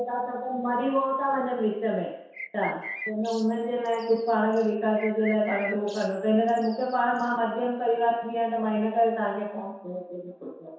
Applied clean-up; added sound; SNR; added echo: none; Bird; 14 dB; reverberation time 0.7 s.